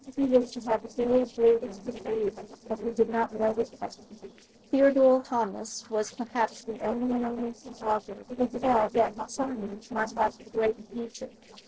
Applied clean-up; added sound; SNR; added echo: neural separator model SepFormer DNS4.